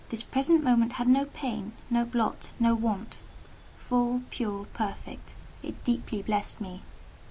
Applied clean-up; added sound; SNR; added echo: none; Stream; 16 dB; none.